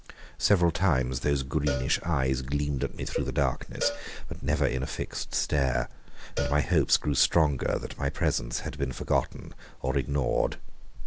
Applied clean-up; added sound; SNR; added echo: none; Cowbell + Cowbell; 13 dB; none.